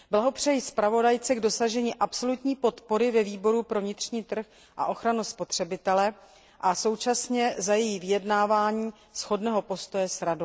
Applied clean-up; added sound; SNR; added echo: none; none; none; none.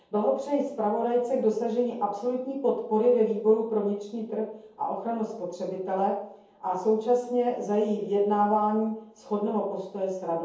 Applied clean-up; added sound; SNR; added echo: none; none; none; reverberation time 0.7 s.